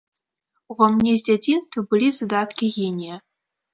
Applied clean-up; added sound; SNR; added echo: none; none; none; none.